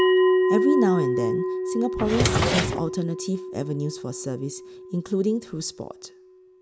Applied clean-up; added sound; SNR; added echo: none; Drawer open or close + Bell; -2 dB; none.